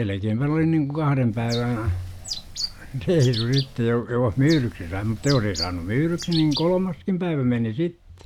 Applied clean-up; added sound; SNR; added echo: none; Bird; 12 dB; none.